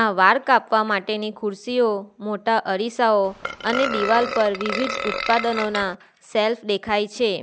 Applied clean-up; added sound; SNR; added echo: none; Burping, eructation; 6 dB; none.